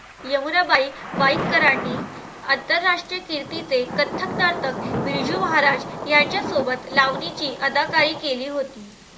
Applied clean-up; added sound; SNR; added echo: none; Thunder / Rain; 8 dB; none.